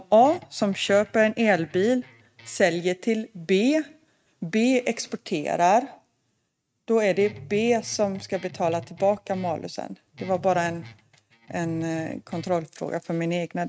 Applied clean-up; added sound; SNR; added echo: neural mask model RNNoise.